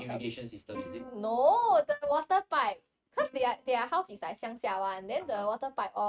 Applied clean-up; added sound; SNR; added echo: neural mask model RNNoise.